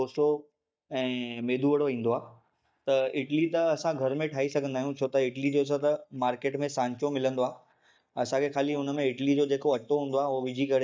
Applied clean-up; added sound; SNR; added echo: neural mask model DeepFilterNet 3.